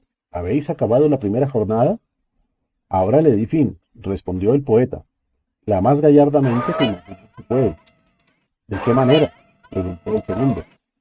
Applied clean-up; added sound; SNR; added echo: neural mask model RNNoise.